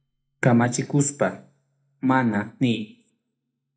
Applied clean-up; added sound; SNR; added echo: neural mask model DeepFilterNet 3.